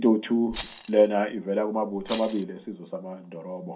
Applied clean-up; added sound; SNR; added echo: none; Rattle; 17 dB; reverberation time 0.3 s.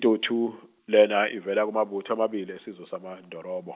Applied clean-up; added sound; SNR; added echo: none; none; none; none.